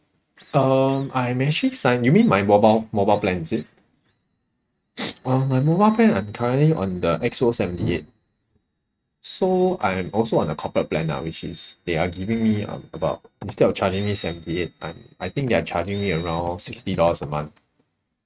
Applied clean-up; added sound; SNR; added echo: neural mask model RNNoise.